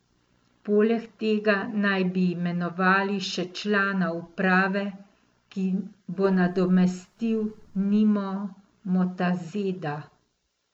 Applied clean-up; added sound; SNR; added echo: neural mask model Resemble Enhance denoiser.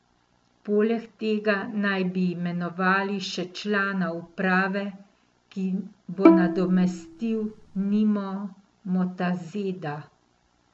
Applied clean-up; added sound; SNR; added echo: none; Bowed string instrument; -3 dB; none.